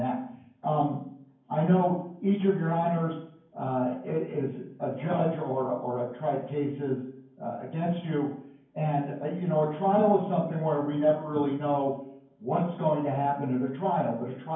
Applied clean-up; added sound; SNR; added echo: none; none; none; reverberation time 0.9 s.